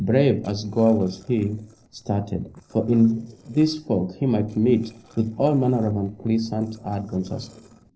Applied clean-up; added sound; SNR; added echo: neural separator model SepFormer DNS4.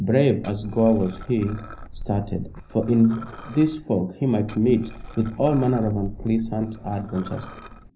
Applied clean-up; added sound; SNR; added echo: none; Liquid; 15 dB; reverberation time 0.5 s.